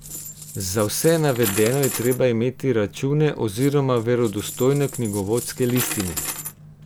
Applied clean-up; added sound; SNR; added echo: none; Coin (dropping); 12 dB; none.